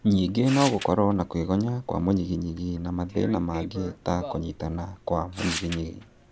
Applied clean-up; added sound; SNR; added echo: none; Tearing; 14 dB; none.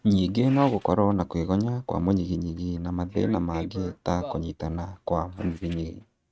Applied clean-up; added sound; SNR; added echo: neural mask model RNNoise.